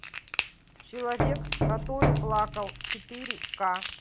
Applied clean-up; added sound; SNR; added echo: none; Knock + Crackle; -3 dB; none.